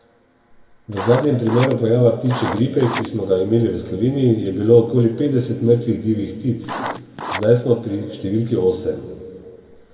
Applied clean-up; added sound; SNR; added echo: none; Writing; 10 dB; reverberation time 1.9 s.